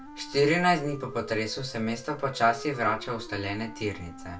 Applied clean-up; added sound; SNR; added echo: none; Wind instrument, woodwind instrument; 16 dB; reverberation time 0.2 s.